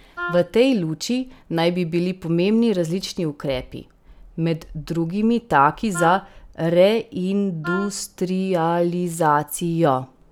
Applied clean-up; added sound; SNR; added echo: none; Wind instrument, woodwind instrument; 12 dB; none.